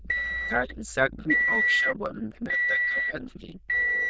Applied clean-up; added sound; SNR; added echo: neural diffusion model UNIVERSE++.